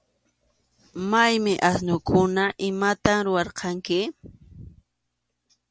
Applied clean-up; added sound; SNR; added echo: none; none; none; none.